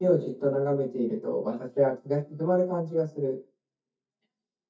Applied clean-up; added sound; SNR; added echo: neural mask model DeepFilterNet 3.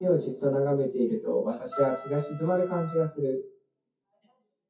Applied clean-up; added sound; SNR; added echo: classical method WPE with log-MMSE.